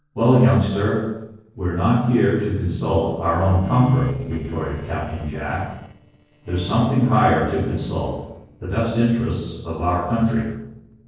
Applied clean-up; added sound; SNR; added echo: neural separator model SepFormer DNS4.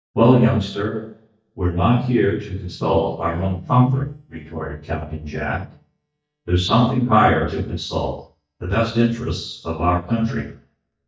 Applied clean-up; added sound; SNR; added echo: neural mask model DeepFilterNet 3.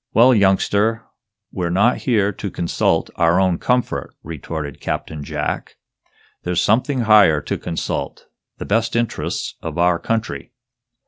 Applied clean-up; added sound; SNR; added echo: none; none; none; none.